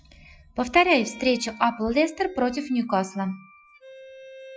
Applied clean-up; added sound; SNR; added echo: classical method Wiener filter.